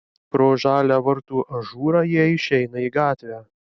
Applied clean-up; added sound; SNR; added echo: none; none; none; none.